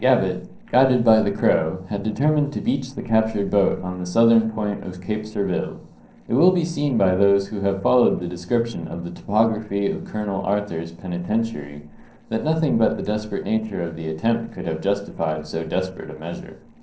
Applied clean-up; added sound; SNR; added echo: neural separator model SepFormer DNS4.